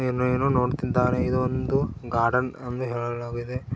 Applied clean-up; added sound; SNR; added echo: none; none; none; none.